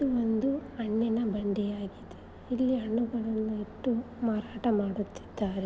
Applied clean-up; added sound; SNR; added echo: none; none; none; none.